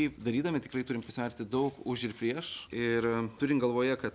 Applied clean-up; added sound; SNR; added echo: none; none; none; none.